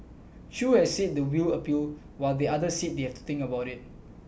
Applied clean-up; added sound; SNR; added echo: none; none; none; none.